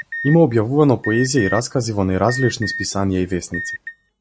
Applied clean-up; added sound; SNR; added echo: neural mask model RNNoise.